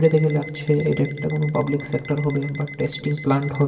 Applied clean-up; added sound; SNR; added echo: none; Alarm; 17 dB; reverberation time 2.0 s.